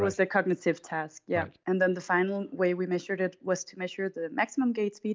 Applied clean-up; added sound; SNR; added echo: none; none; none; none.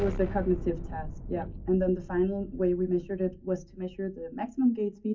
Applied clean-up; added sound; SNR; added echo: none; Explosion; 10 dB; reverberation time 0.3 s.